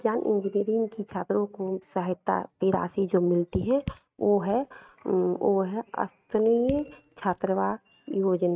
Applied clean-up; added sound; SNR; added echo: neural mask model RNNoise.